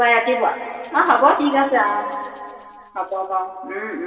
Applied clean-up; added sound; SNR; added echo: none; Rattle / Rattle (instrument); 20 dB; reverberation time 2.4 s.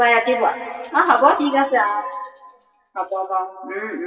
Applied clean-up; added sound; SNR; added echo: classical method WPE with log-MMSE.